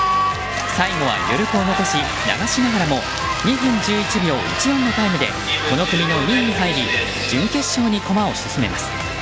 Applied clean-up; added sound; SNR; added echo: none; none; none; none.